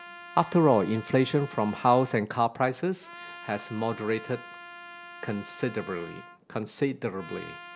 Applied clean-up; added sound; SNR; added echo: none; Trumpet; 17 dB; none.